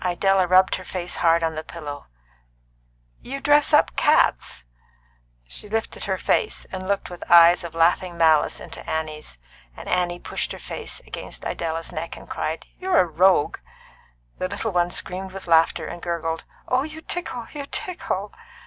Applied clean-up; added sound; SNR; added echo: none; none; none; none.